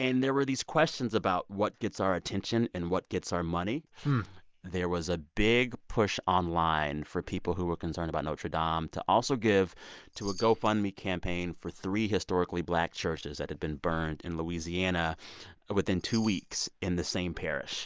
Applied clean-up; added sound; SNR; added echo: neural mask model DeepFilterNet 3.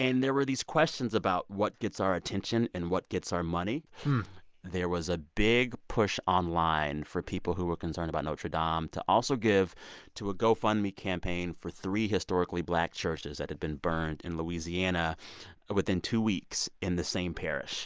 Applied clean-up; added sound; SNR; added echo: none; none; none; none.